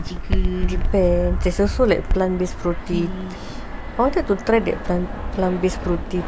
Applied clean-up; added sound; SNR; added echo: none; Fixed-wing aircraft, airplane; 2 dB; none.